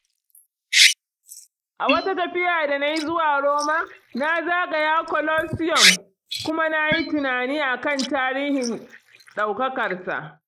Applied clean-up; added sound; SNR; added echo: neural mask model Resemble Enhance denoiser.